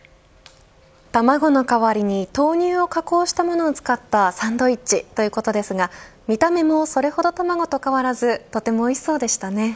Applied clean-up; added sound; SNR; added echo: none; none; none; none.